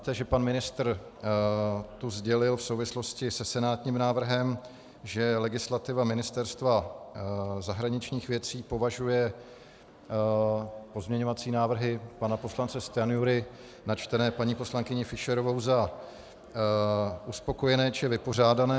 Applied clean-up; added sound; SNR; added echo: none; none; none; none.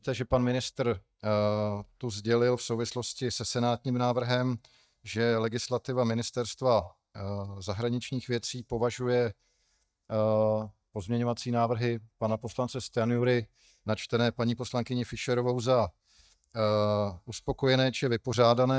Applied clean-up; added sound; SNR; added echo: neural mask model DeepFilterNet 3.